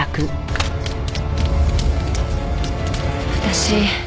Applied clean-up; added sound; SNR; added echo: none; none; none; none.